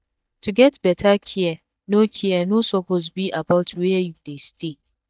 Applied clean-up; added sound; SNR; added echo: neural mask model DeepFilterNet 3.